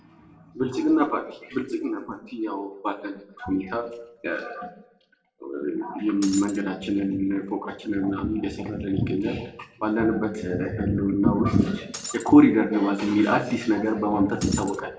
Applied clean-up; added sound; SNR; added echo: none; Shatter; 12 dB; reverberation time 0.7 s.